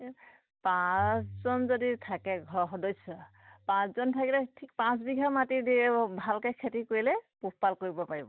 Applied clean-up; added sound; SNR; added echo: none; Bowed string instrument; 15 dB; none.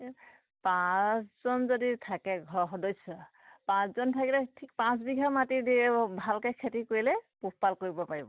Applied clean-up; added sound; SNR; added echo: none; none; none; none.